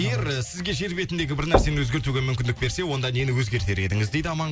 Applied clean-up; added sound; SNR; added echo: none; Knock / Wood / Percussion; 3 dB; none.